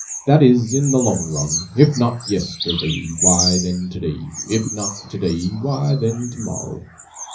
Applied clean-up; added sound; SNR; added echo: none; Bird vocalization, bird call, bird song; 7 dB; reverberation time 0.5 s.